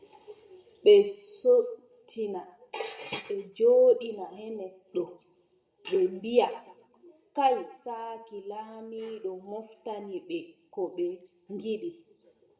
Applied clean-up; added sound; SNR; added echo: none; none; none; reverberation time 0.6 s.